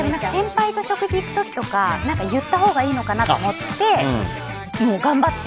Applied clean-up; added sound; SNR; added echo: none; none; none; none.